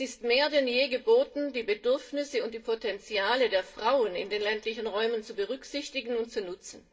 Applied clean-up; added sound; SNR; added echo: none; none; none; reverberation time 0.2 s.